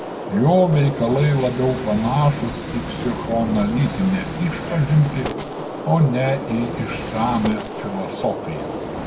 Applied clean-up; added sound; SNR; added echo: none; Gunshot, gunfire; 7 dB; reverberation time 1.0 s.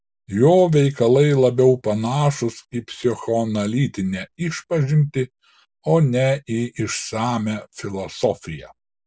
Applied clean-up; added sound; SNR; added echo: none; none; none; none.